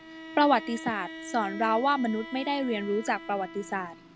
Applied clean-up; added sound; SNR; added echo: none; Bowed string instrument; 13 dB; none.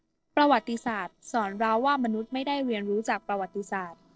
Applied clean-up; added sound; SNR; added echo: neural separator model SepFormer DNS4.